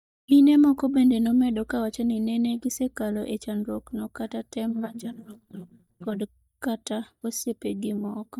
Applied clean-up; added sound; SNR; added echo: neural mask model DeepFilterNet 3.